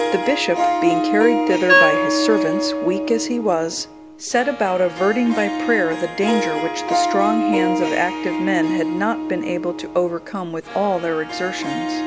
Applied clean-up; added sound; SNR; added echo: none; Wind instrument, woodwind instrument + Harp; 0 dB; none.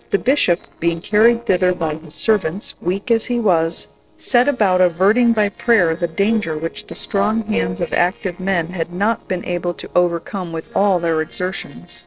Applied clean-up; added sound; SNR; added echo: neural separator model SepFormer DNS4.